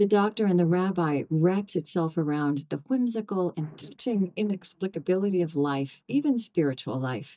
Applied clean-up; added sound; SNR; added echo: neural mask model DeepFilterNet 3.